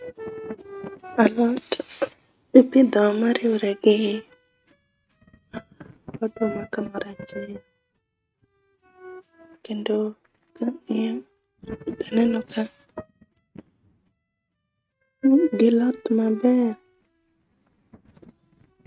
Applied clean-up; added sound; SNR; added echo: neural mask model RNNoise.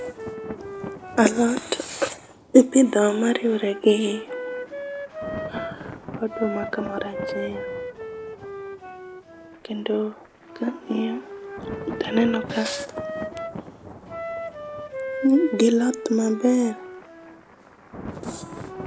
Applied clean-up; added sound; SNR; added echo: none; Wind instrument, woodwind instrument + Thunder; 9 dB; none.